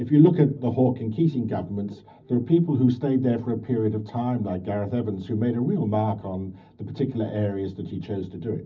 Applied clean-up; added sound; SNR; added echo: none; none; none; reverberation time 0.4 s.